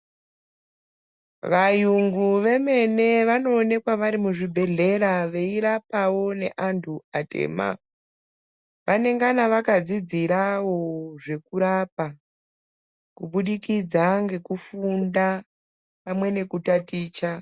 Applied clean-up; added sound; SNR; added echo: none; none; none; none.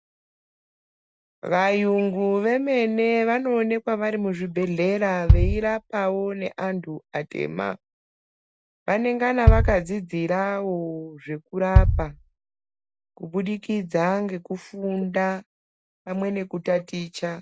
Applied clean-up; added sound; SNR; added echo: none; Bass drum; -2 dB; none.